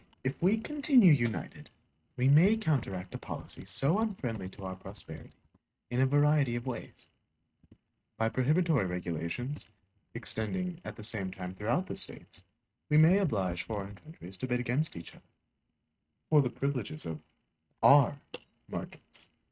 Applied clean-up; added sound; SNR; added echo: neural mask model RNNoise.